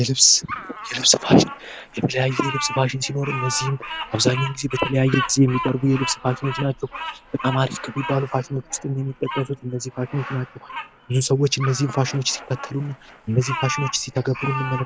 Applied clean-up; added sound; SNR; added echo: none; Bird vocalization, bird call, bird song; 10 dB; none.